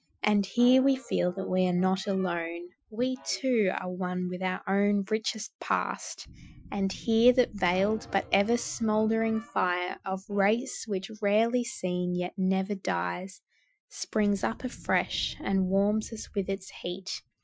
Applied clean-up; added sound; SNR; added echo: classical method Wiener filter.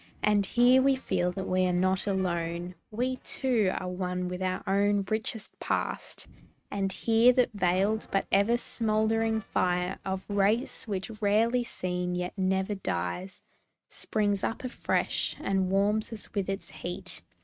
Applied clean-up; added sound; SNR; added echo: neural mask model RNNoise.